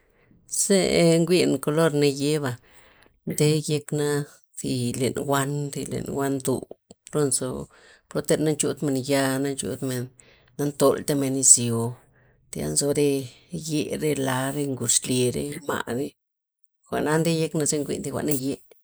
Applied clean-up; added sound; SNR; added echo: neural mask model Resemble Enhance denoiser.